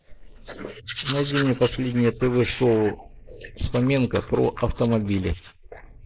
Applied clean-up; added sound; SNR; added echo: neural mask model Resemble Enhance denoiser.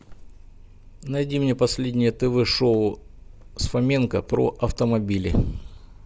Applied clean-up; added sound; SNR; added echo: none; none; none; none.